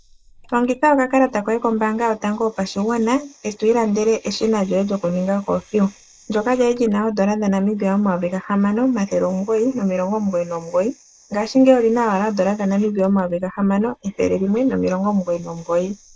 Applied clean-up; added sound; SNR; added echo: neural mask model Resemble Enhance denoiser.